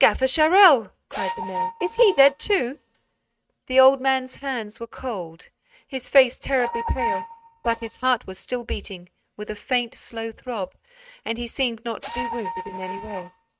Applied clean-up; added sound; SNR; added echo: neural mask model RNNoise.